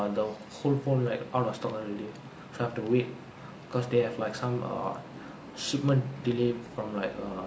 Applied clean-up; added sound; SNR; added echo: none; none; none; none.